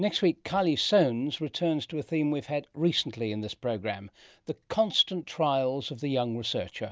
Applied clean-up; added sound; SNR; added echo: none; none; none; none.